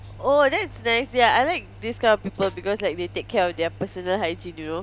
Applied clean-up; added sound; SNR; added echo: none; Snare drum + Engine; 18 dB; none.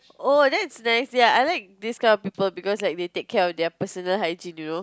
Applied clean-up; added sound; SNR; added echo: none; none; none; none.